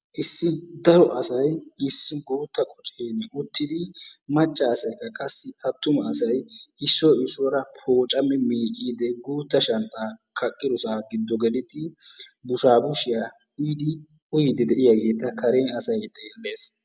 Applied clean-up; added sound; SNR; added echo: none; none; none; none.